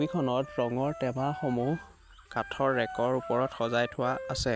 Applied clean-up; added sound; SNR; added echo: none; Wind instrument, woodwind instrument; 13 dB; none.